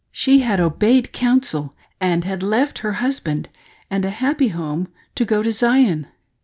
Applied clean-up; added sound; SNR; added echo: none; none; none; none.